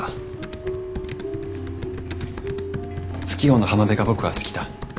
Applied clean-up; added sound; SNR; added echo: none; Computer keyboard; 9 dB; none.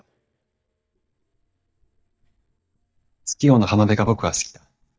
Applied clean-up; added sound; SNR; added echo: neural mask model DeepFilterNet 3.